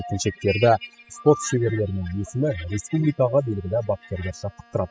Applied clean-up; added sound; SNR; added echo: classical method spectral subtraction.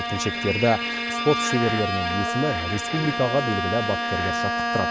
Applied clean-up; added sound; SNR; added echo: none; Bowed string instrument; 1 dB; none.